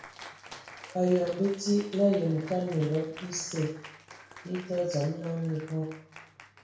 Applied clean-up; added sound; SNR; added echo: none; Cheering; 18 dB; reverberation time 0.6 s.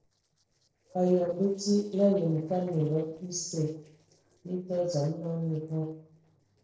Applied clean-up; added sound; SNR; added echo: neural separator model SepFormer DNS4.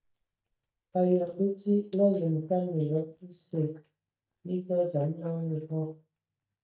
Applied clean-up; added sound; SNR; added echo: neural mask model DeepFilterNet 3.